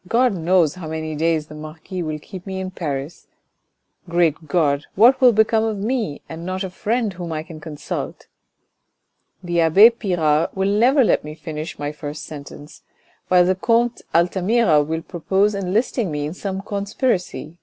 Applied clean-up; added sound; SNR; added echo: none; none; none; none.